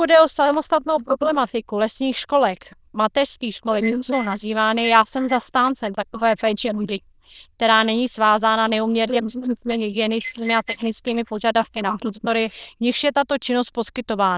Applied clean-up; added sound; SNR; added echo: neural diffusion model UNIVERSE++.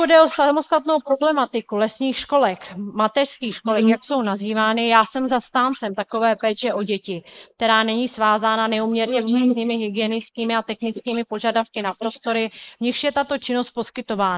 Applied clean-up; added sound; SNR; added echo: neural mask model Resemble Enhance denoiser.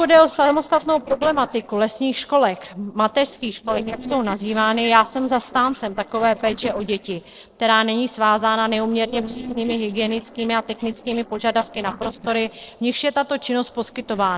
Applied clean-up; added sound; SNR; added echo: neural separator model SepFormer DNS4.